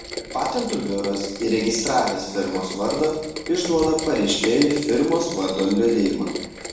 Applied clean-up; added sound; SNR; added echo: none; Rain; 11 dB; reverberation time 0.8 s.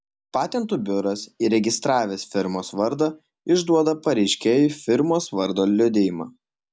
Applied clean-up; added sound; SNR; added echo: none; none; none; none.